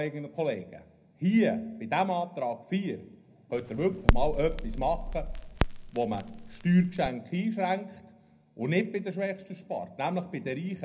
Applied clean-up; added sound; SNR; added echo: none; Crackle; -1 dB; reverberation time 0.4 s.